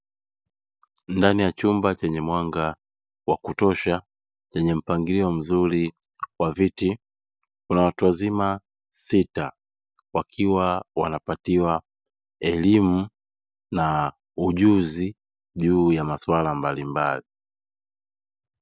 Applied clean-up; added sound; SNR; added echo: none; none; none; none.